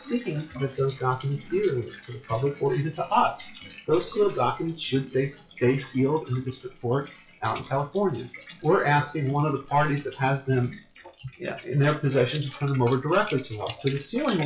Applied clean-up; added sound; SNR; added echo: classical method WPE with log-MMSE.